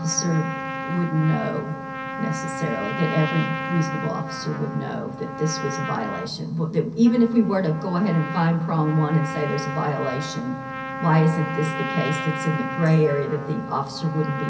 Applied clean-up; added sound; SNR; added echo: none; Trumpet; 8 dB; reverberation time 0.3 s.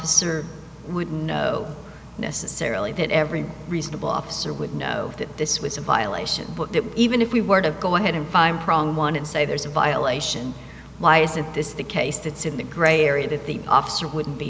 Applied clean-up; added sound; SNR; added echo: none; none; none; none.